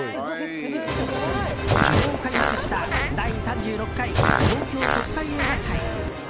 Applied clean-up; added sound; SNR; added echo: none; Fart; -3 dB; none.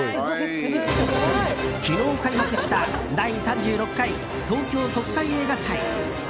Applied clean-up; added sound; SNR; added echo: none; none; none; none.